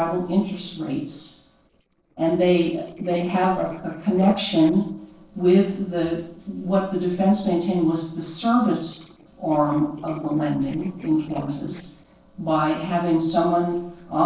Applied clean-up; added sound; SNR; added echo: neural separator model SepFormer DNS4.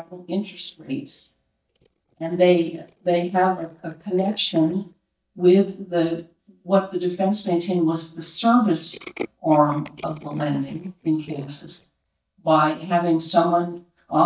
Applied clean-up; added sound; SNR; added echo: neural mask model DeepFilterNet 3.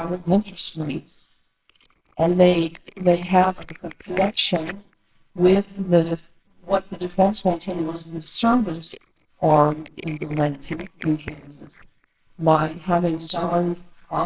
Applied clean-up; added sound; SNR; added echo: neural separator model SepFormer WHAMR!.